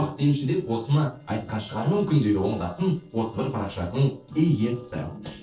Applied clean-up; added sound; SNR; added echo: neural separator model SepFormer DNS4.